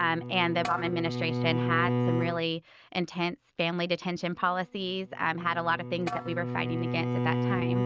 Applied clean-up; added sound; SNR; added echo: neural mask model RNNoise.